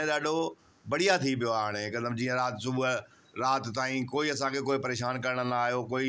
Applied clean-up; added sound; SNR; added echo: none; none; none; none.